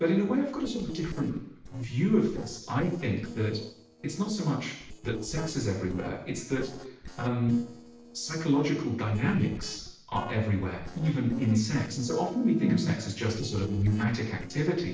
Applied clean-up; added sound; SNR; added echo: neural separator model SepFormer DNS4.